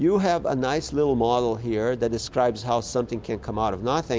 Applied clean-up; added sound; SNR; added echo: none; none; none; none.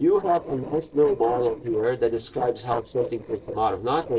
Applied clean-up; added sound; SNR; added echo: neural separator model SepFormer DNS4.